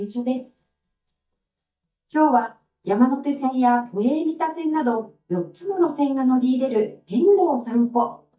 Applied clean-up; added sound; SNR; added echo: neural mask model DeepFilterNet 3.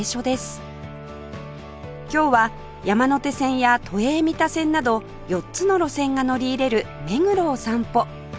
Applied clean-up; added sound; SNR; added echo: none; none; none; none.